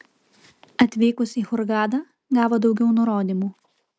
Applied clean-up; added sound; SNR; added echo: none; none; none; none.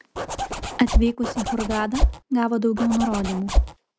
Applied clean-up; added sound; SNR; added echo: none; Zipper (clothing); -1 dB; none.